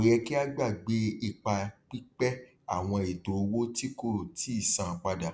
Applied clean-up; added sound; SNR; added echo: none; none; none; none.